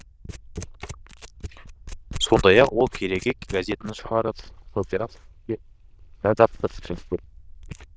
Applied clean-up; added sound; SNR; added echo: neural diffusion model UNIVERSE++.